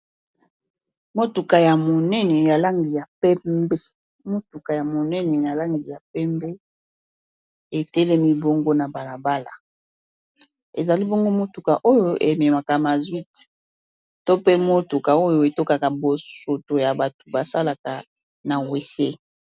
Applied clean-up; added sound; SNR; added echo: none; none; none; none.